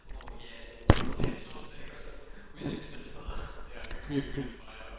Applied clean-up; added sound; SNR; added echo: neural separator model SepFormer WHAMR!.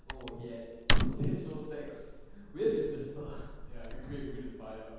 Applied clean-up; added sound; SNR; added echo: none; Tearing / Wood; -4 dB; reverberation time 1.2 s.